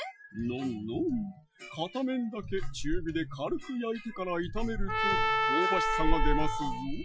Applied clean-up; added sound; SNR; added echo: classical method Wiener filter.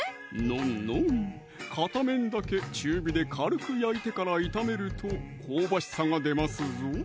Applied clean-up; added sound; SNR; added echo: none; none; none; none.